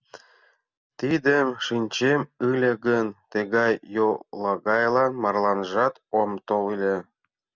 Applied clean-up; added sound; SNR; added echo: none; none; none; none.